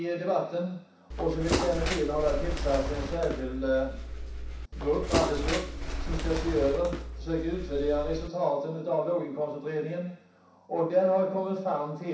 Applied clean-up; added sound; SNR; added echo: none; Bird; 3 dB; reverberation time 0.7 s.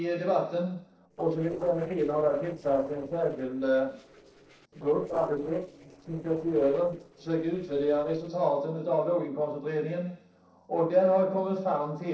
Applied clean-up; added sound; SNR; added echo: neural separator model SepFormer DNS4.